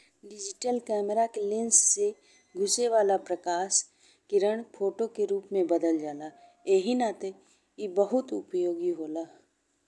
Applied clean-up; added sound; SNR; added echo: none; none; none; none.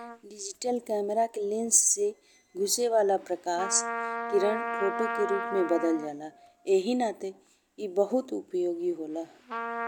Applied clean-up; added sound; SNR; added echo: none; Trumpet; 9 dB; none.